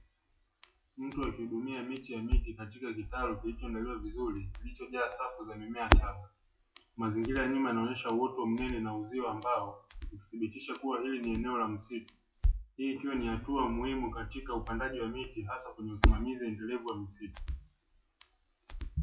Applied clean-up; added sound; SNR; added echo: classical method WPE with log-MMSE.